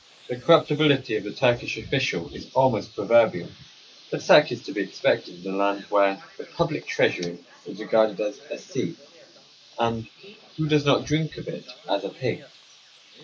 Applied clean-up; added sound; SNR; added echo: neural mask model Resemble Enhance denoiser.